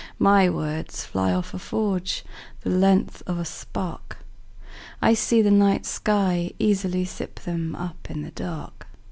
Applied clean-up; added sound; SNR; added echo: none; none; none; none.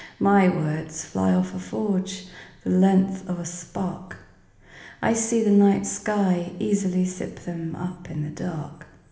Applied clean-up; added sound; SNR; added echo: none; none; none; reverberation time 1.0 s.